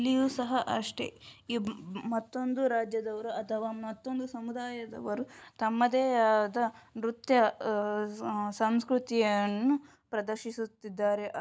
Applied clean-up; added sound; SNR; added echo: none; none; none; none.